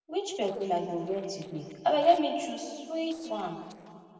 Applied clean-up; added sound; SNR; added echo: neural separator model SepFormer DNS4.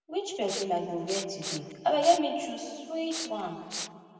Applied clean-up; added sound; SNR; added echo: none; Respiratory sounds; 9 dB; reverberation time 2.2 s.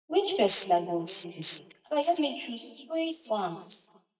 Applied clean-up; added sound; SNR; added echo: neural mask model DeepFilterNet 3.